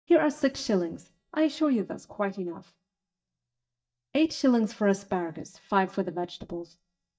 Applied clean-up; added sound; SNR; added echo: neural mask model DeepFilterNet 3.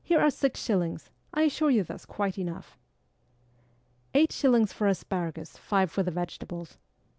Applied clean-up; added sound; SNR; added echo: none; none; none; none.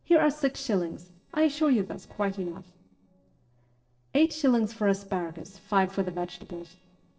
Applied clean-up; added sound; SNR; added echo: neural separator model SepFormer DNS4.